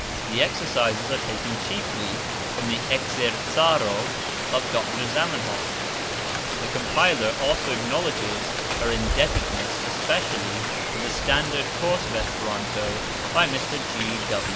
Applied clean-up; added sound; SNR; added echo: none; Rain; 0 dB; none.